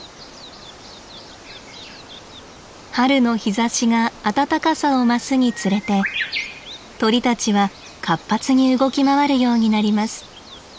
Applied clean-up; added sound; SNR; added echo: none; none; none; none.